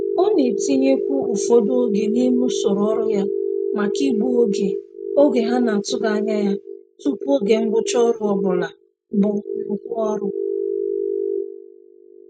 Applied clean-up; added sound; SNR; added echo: neural mask model RNNoise.